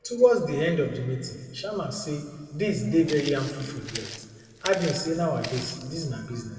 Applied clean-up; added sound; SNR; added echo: none; Walk, footsteps; 13 dB; reverberation time 1.9 s.